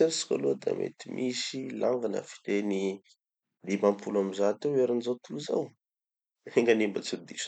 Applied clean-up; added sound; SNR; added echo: none; none; none; none.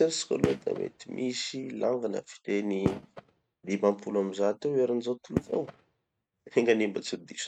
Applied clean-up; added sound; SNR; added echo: neural mask model RNNoise.